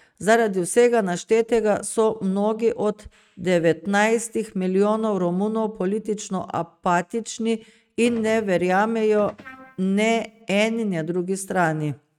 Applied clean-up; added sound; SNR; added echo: neural mask model RNNoise.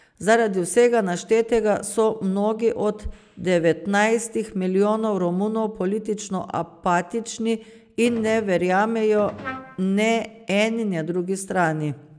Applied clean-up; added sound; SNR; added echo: none; Trumpet + Gunshot, gunfire; 16 dB; none.